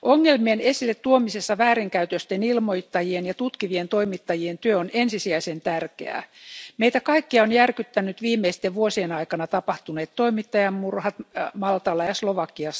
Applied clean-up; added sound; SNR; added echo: none; none; none; none.